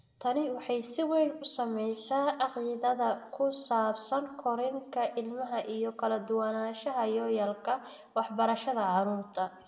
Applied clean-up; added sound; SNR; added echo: none; none; none; reverberation time 1.2 s.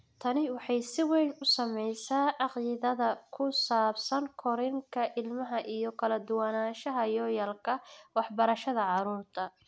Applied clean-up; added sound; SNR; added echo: none; none; none; none.